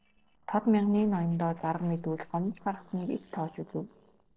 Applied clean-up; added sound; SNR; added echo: neural separator model SepFormer DNS4.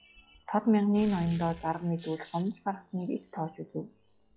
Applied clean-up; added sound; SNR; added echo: classical method log-MMSE.